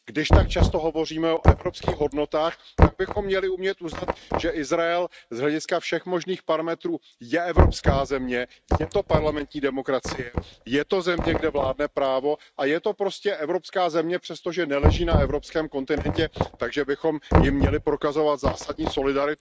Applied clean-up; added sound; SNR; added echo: neural mask model RNNoise.